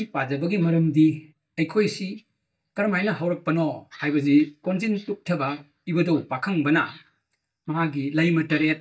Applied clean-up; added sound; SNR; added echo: neural mask model DeepFilterNet 3.